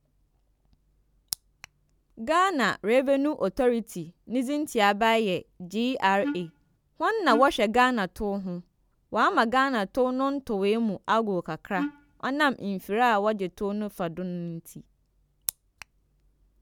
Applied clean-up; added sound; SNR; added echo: none; Wind instrument, woodwind instrument; 8 dB; none.